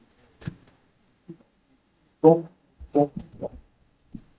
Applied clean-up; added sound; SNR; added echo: neural mask model DeepFilterNet 3.